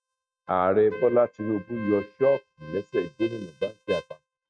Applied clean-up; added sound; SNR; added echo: neural mask model RNNoise.